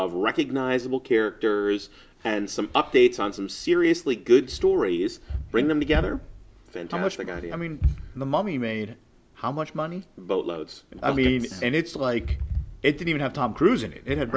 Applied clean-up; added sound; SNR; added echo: none; none; none; none.